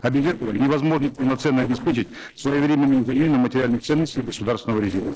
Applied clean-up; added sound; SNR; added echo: neural separator model SepFormer DNS4.